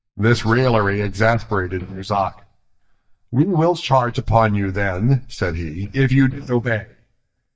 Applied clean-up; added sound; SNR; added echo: neural mask model DeepFilterNet 3.